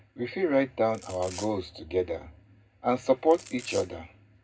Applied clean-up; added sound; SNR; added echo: none; Domestic sounds, home sounds; 17 dB; reverberation time 0.3 s.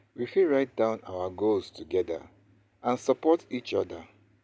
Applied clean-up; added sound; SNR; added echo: none; none; none; none.